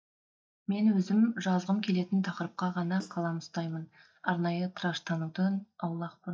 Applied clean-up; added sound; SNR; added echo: neural mask model DeepFilterNet 3.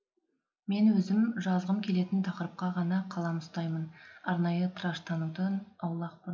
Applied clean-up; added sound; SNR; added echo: none; none; none; none.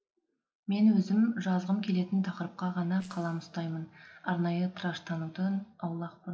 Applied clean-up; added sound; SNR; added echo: neural separator model SepFormer DNS4.